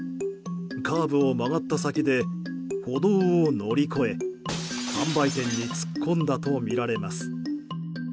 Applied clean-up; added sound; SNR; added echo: none; none; none; none.